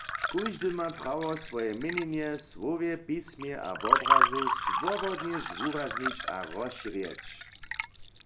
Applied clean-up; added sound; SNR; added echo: none; Fill (with liquid) / Water; -2 dB; none.